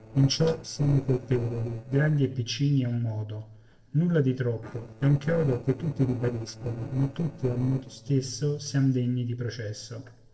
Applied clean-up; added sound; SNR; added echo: neural separator model SepFormer DNS4.